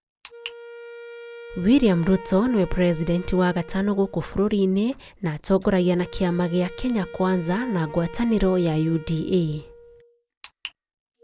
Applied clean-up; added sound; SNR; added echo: none; Wind instrument, woodwind instrument; 18 dB; none.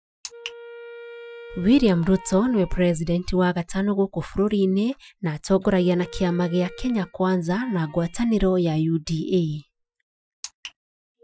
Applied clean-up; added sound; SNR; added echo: classical method Wiener filter.